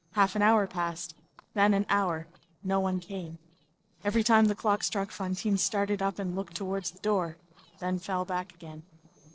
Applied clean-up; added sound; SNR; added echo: neural separator model SepFormer DNS4.